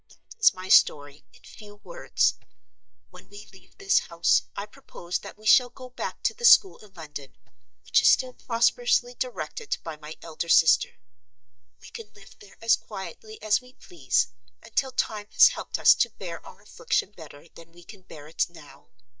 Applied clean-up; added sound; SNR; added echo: neural mask model DeepFilterNet 3.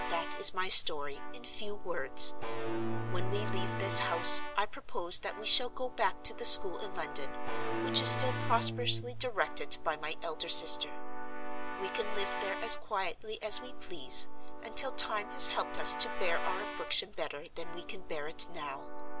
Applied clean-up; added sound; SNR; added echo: none; Keyboard (musical) / Brass instrument + Electric guitar / Bass guitar; 12 dB; none.